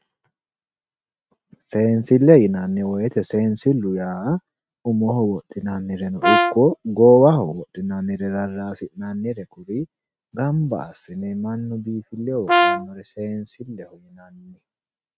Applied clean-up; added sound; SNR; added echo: neural mask model RNNoise.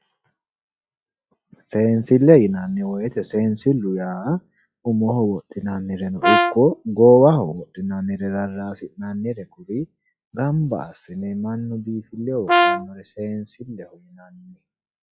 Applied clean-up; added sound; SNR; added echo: classical method log-MMSE.